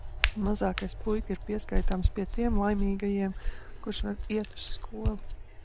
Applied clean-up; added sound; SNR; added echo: none; Hands; -1 dB; none.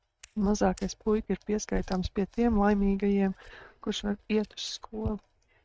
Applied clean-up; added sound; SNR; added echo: neural mask model RNNoise.